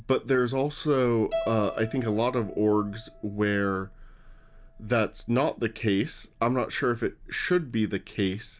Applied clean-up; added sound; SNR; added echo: none; Keyboard (musical); 16 dB; none.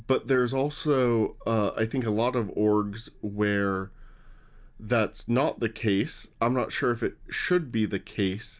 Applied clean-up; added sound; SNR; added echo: none; none; none; none.